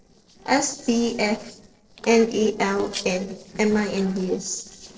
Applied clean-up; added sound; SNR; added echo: neural separator model SepFormer DNS4.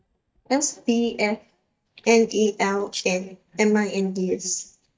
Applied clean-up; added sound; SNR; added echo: neural mask model DeepFilterNet 3.